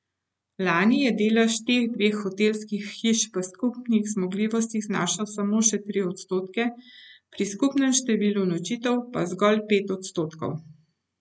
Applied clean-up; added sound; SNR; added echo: none; none; none; none.